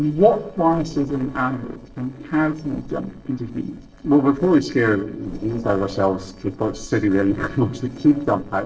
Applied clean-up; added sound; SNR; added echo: neural separator model SepFormer DNS4.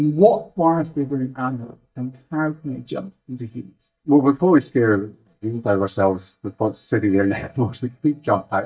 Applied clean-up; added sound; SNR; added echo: neural mask model DeepFilterNet 3.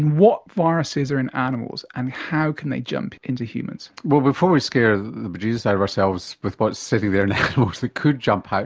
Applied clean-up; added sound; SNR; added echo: none; none; none; none.